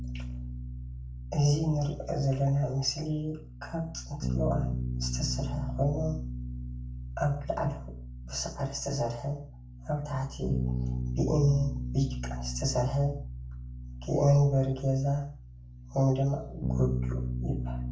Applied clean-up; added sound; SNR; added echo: none; Bass guitar; 5 dB; reverberation time 0.4 s.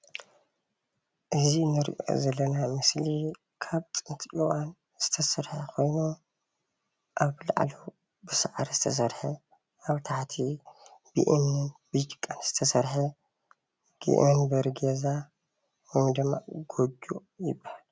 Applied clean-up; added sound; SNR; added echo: none; none; none; none.